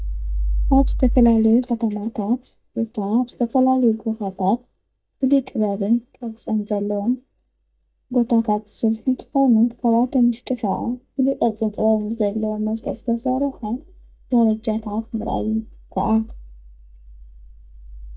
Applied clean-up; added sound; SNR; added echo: neural mask model DeepFilterNet 3.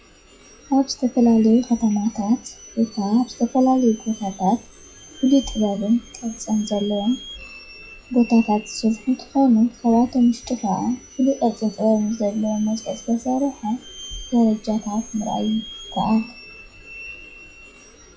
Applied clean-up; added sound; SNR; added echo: classical method WPE with log-MMSE.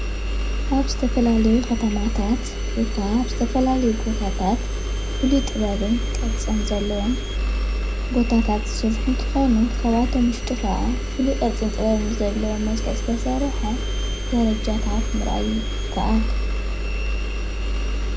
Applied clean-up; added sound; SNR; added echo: none; Engine; 0 dB; reverberation time 0.3 s.